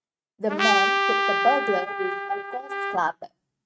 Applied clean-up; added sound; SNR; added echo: neural mask model RNNoise.